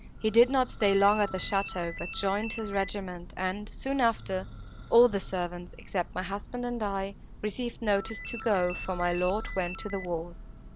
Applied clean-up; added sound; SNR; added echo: none; Ringtone + Church bell; 12 dB; none.